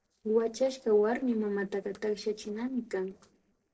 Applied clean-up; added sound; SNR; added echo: neural separator model SepFormer DNS4.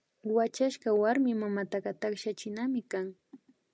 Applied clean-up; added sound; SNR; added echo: none; none; none; none.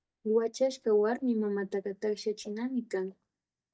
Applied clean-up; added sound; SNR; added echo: neural mask model DeepFilterNet 3.